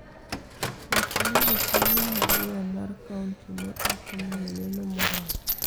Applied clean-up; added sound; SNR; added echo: none; Coin (dropping); -5 dB; none.